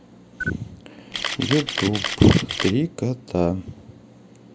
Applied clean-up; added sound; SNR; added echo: none; Camera; 5 dB; none.